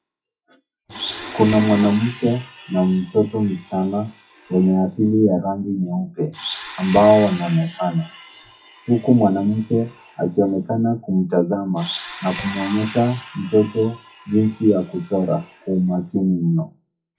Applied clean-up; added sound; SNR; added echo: classical method WPE with log-MMSE.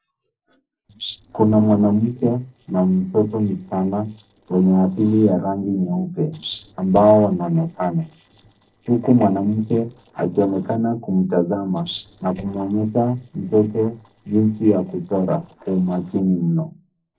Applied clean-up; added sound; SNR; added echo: neural separator model SepFormer DNS4.